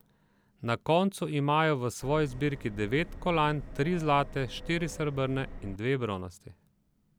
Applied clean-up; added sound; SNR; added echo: none; Subway, metro, underground; 13 dB; none.